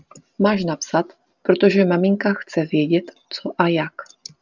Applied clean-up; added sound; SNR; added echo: none; none; none; none.